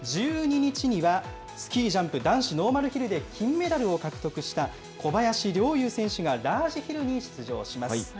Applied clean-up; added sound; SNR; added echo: none; none; none; none.